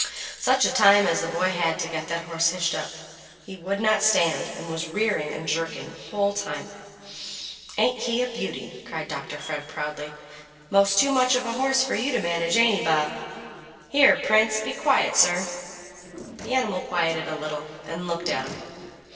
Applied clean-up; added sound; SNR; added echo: neural separator model SepFormer DNS4.